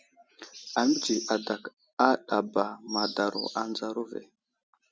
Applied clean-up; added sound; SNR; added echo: none; none; none; none.